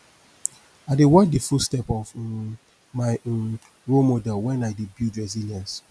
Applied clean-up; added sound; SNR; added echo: none; none; none; none.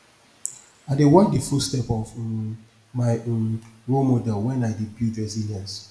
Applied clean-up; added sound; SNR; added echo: none; none; none; reverberation time 0.6 s.